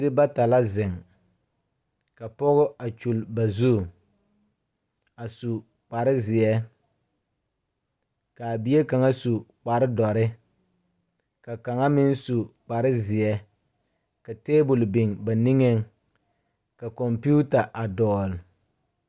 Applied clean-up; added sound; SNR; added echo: none; none; none; none.